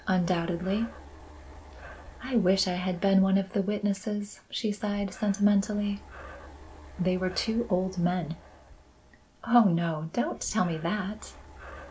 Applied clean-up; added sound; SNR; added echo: none; Breathing; 19 dB; none.